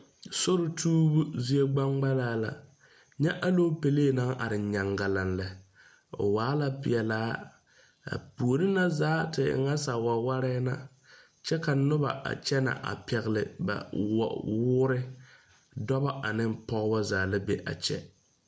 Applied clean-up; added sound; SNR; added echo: none; none; none; none.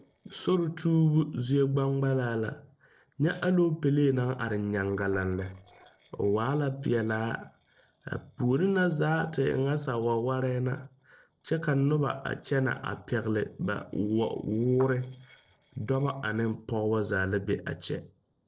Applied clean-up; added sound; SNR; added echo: neural separator model SepFormer DNS4.